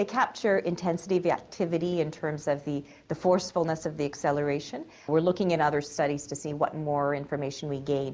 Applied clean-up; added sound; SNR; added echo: none; none; none; none.